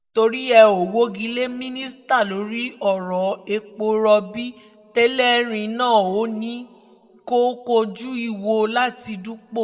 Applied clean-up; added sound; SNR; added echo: none; none; none; reverberation time 0.9 s.